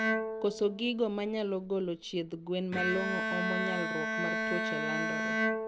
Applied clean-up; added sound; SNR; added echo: none; Bowed string instrument; 0 dB; none.